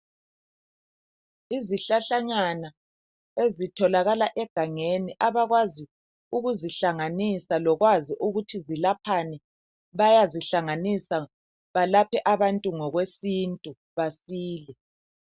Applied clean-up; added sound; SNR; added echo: none; none; none; none.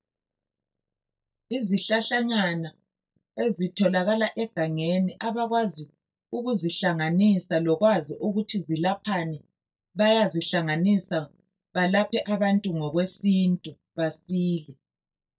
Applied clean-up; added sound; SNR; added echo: neural mask model DeepFilterNet 3.